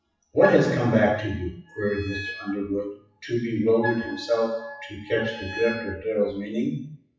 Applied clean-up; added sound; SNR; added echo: classical method WPE with log-MMSE.